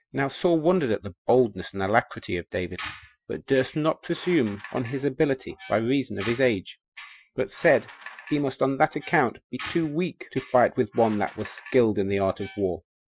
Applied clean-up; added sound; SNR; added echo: classical method Wiener filter.